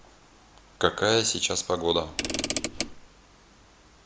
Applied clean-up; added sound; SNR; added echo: none; Mechanisms / Car; 3 dB; none.